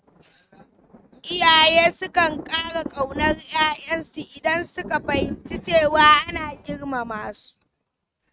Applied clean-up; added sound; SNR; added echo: neural mask model RNNoise.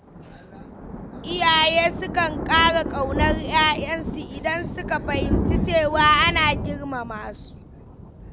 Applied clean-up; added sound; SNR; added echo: none; Thunder; 5 dB; none.